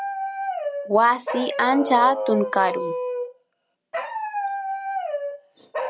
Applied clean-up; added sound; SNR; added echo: none; Dog; 4 dB; none.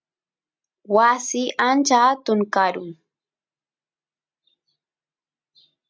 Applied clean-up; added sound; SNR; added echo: none; none; none; none.